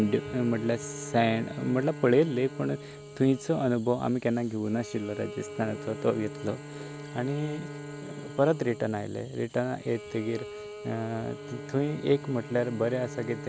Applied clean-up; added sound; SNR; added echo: none; Bowed string instrument + Bowed string instrument; 12 dB; none.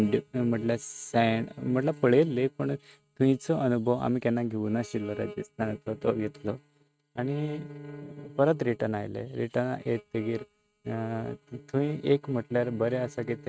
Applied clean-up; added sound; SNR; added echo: neural mask model RNNoise.